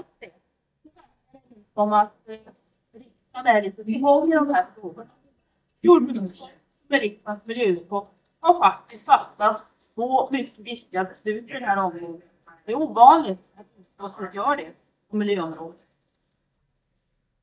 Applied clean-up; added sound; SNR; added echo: neural mask model DeepFilterNet 3.